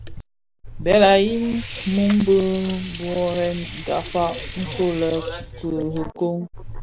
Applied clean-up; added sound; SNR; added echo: none; Sink (filling or washing) / Water; 9 dB; none.